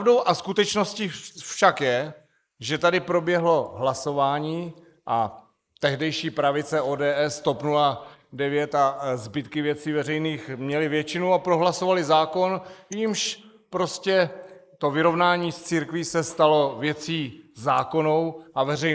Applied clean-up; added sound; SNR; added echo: neural mask model Resemble Enhance denoiser.